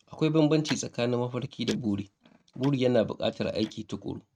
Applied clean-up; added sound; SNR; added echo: neural mask model RNNoise.